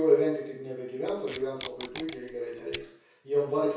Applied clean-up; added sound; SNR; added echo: none; Packing tape, duct tape; 15 dB; reverberation time 0.6 s.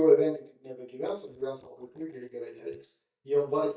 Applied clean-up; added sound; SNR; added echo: neural mask model DeepFilterNet 3.